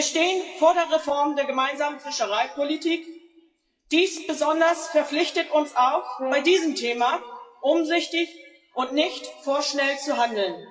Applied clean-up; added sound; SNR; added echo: classical method WPE with log-MMSE.